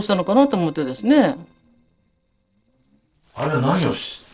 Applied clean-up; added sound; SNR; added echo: neural separator model SepFormer DNS4.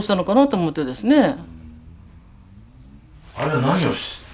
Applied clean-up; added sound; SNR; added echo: none; none; none; none.